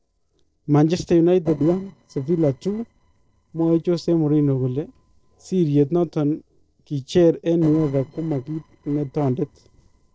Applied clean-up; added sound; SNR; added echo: neural separator model SepFormer DNS4.